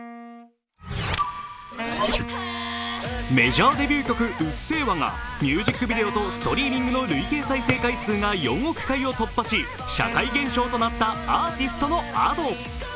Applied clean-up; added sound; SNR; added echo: none; Wind instrument, woodwind instrument + Drawer open or close; 11 dB; none.